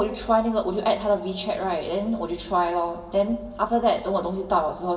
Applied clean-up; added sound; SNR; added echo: none; none; none; reverberation time 2.9 s.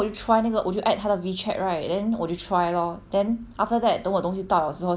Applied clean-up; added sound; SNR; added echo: none; none; none; none.